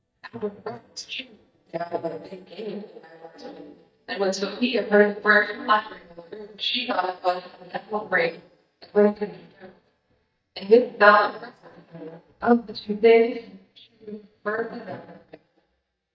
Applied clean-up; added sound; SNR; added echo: neural mask model DeepFilterNet 3.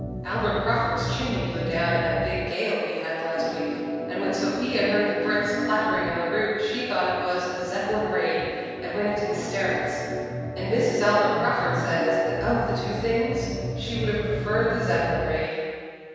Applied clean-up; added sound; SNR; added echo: none; Organ; 5 dB; reverberation time 1.9 s.